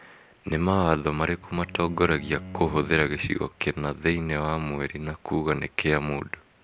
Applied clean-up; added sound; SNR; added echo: none; Bowed string instrument; 16 dB; none.